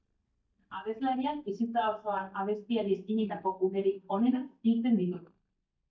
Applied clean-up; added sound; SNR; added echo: neural mask model DeepFilterNet 3.